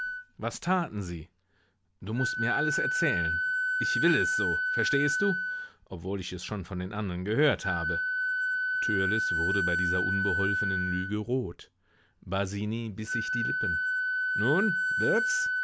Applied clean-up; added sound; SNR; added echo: none; Wind instrument, woodwind instrument; -1 dB; none.